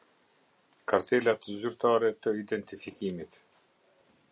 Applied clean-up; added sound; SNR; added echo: none; none; none; none.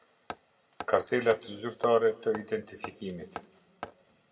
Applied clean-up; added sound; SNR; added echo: none; Hammer; 15 dB; reverberation time 0.9 s.